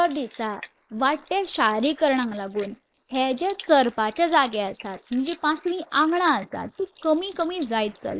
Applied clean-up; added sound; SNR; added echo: neural mask model Resemble Enhance denoiser.